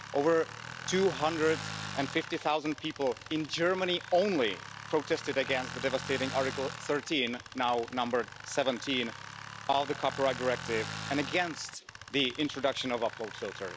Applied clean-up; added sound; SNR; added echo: none; Tools; 11 dB; none.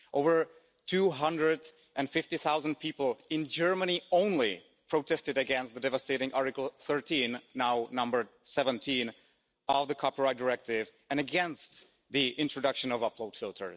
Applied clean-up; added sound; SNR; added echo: none; none; none; none.